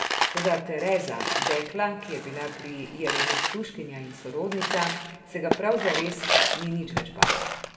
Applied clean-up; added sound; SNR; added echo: none; Coin (dropping); -1 dB; reverberation time 1.5 s.